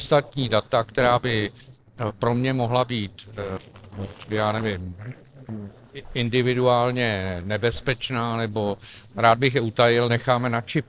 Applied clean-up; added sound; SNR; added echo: neural separator model SepFormer DNS4.